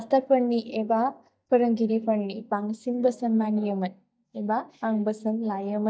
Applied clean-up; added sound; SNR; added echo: neural mask model DeepFilterNet 3.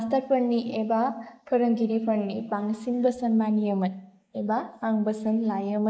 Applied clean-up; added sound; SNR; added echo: neural mask model Resemble Enhance denoiser.